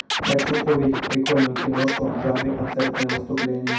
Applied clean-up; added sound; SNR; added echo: none; Scratching (performance technique); 4 dB; reverberation time 0.6 s.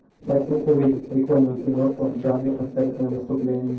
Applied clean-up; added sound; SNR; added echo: neural separator model SepFormer DNS4.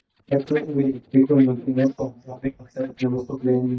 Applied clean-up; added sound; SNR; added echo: neural mask model DeepFilterNet 3.